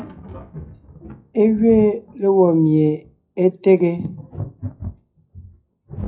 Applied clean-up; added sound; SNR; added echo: classical method WPE with log-MMSE.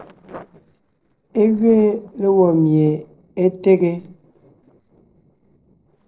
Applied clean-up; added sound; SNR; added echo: neural separator model SepFormer DNS4.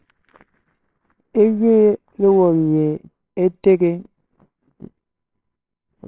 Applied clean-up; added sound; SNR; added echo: neural separator model SepFormer WHAMR!.